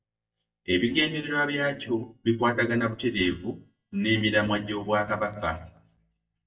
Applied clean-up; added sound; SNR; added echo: neural mask model DeepFilterNet 3.